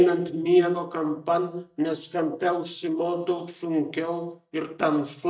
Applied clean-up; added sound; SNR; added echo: neural mask model DeepFilterNet 3.